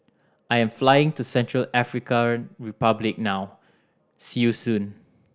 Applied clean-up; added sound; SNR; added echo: none; none; none; none.